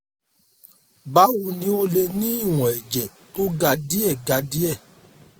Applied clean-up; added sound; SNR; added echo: none; none; none; none.